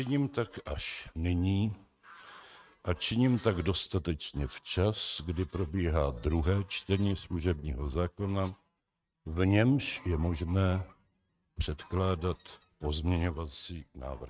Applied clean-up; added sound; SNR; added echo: neural mask model RNNoise.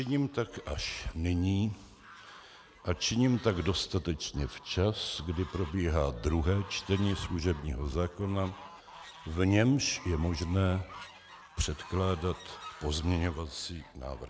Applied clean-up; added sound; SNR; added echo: none; Fowl; 19 dB; none.